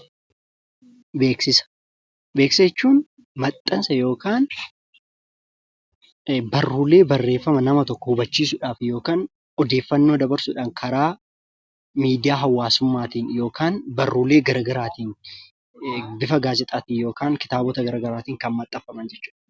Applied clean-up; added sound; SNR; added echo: none; none; none; none.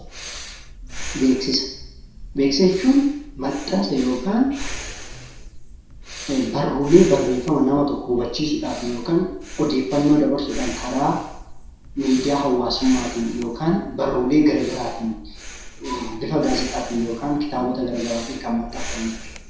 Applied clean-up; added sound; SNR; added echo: none; Breathing; 12 dB; reverberation time 0.7 s.